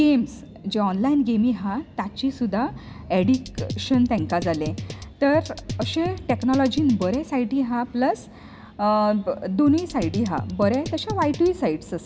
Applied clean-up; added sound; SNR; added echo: none; Drum kit; 9 dB; none.